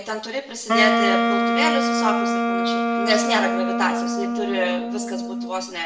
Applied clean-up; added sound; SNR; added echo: none; Wind instrument, woodwind instrument; -3 dB; reverberation time 0.6 s.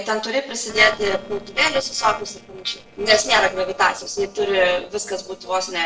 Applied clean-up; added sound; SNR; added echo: neural separator model SepFormer DNS4.